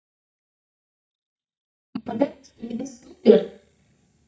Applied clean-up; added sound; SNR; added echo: neural mask model DeepFilterNet 3.